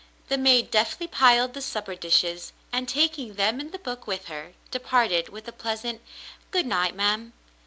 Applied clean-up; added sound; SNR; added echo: none; none; none; none.